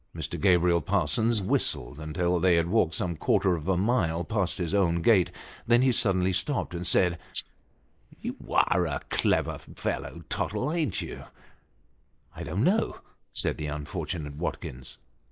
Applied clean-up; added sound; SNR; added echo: neural mask model Resemble Enhance denoiser.